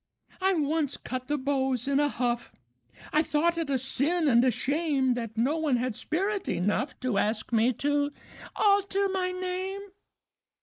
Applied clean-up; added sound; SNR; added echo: neural mask model Resemble Enhance denoiser.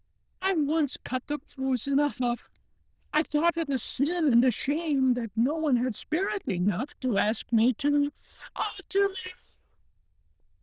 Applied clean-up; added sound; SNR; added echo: neural diffusion model UNIVERSE++.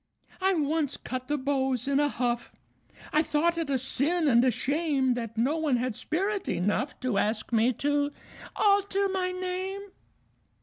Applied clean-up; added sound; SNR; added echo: none; none; none; none.